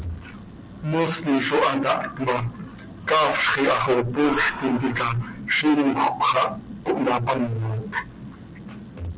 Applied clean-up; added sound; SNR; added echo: none; Breathing; 15 dB; none.